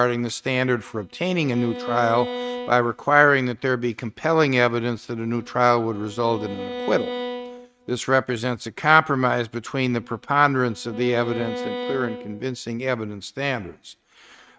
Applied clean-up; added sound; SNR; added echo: neural mask model RNNoise.